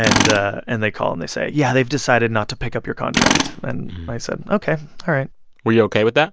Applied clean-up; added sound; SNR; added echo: none; Tools; 5 dB; none.